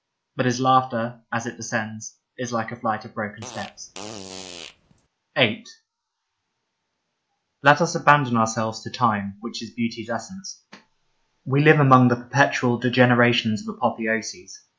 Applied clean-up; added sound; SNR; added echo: none; Fart; 16 dB; none.